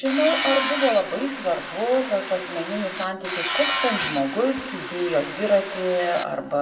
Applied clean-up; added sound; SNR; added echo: none; Tools; 6 dB; reverberation time 1.2 s.